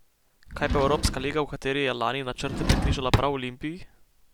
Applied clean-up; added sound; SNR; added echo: none; Drawer open or close; -1 dB; none.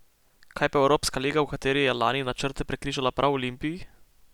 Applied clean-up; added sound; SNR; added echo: none; none; none; none.